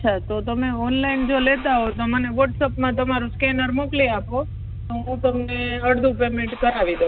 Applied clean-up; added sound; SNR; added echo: none; Engine starting / Car; 10 dB; none.